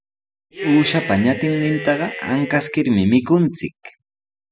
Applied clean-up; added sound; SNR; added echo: none; Cheering; 10 dB; none.